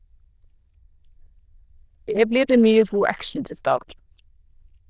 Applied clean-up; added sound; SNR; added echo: neural diffusion model UNIVERSE++.